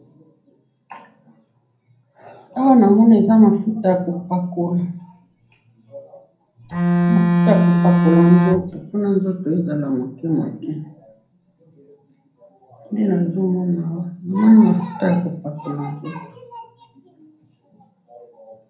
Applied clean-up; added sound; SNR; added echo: none; Bowed string instrument; -4 dB; reverberation time 0.6 s.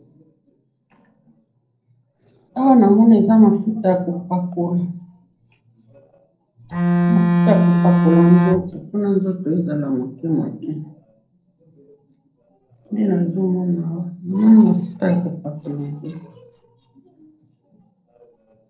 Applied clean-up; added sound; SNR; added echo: neural separator model SepFormer DNS4.